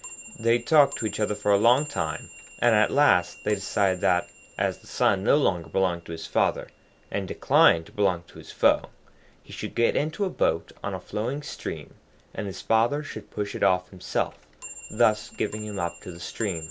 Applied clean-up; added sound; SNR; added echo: none; Clock; 19 dB; none.